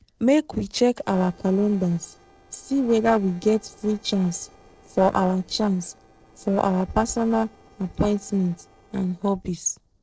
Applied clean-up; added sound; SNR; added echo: neural separator model SepFormer DNS4.